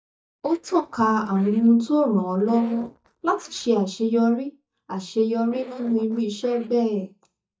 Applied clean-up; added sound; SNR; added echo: neural mask model DeepFilterNet 3.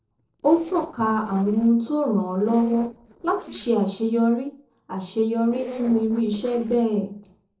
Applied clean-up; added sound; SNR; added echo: neural separator model SepFormer DNS4.